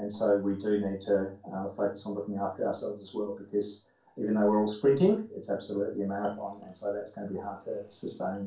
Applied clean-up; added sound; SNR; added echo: none; none; none; reverberation time 0.3 s.